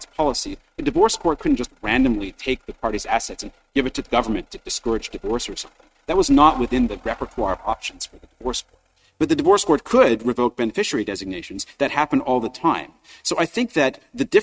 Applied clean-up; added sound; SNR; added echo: neural mask model RNNoise.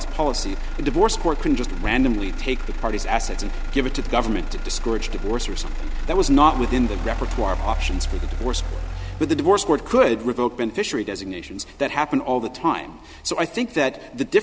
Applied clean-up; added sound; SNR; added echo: none; Motor vehicle (road); 3 dB; none.